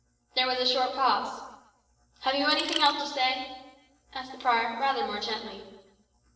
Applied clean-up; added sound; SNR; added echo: neural separator model SepFormer DNS4.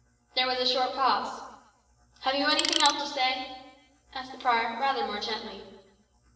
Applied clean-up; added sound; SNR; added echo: none; Tools; 1 dB; reverberation time 1.0 s.